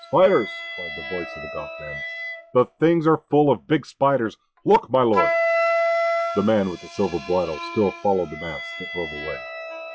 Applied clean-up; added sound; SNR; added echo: classical method log-MMSE.